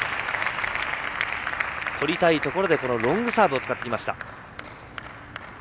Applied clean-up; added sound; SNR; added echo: none; none; none; none.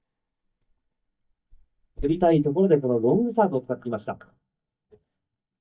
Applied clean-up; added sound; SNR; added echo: neural mask model DeepFilterNet 3.